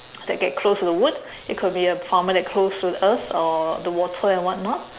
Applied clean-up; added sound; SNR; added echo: none; none; none; none.